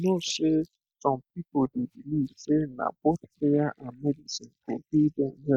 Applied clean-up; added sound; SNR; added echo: neural mask model DeepFilterNet 3.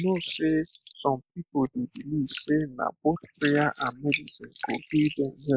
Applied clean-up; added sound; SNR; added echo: neural mask model Resemble Enhance denoiser.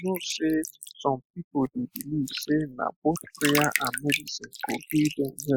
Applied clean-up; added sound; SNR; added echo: classical method spectral subtraction.